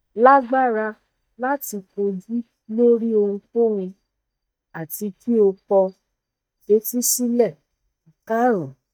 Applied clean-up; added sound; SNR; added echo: neural mask model DeepFilterNet 3.